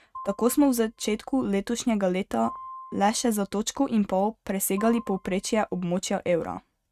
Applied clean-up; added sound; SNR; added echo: neural mask model RNNoise.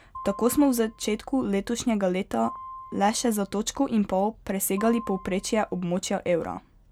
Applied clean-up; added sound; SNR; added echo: none; Piano; 19 dB; none.